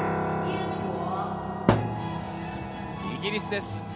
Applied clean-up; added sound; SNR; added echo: none; Thump, thud + Piano; -4 dB; none.